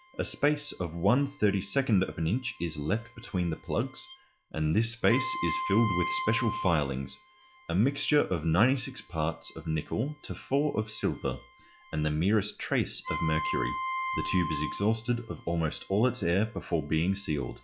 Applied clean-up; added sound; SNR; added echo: classical method log-MMSE.